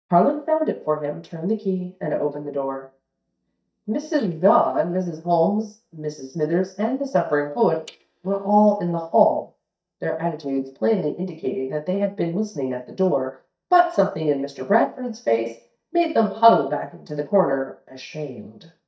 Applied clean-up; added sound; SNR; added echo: neural mask model DeepFilterNet 3.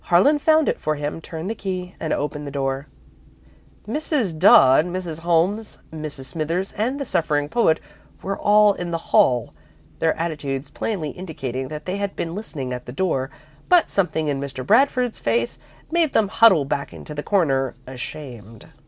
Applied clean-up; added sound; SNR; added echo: none; none; none; none.